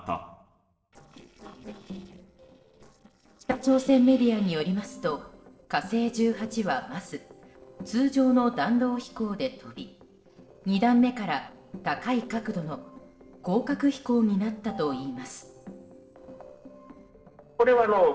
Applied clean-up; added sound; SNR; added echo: neural separator model SepFormer DNS4.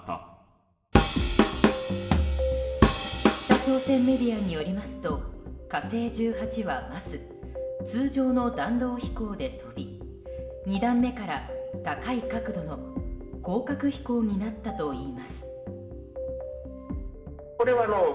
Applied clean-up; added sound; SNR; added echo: none; Drum kit; -4 dB; reverberation time 0.9 s.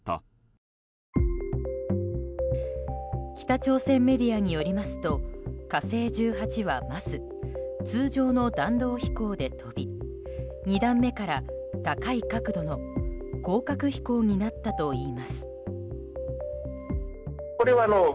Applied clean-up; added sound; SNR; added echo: none; none; none; none.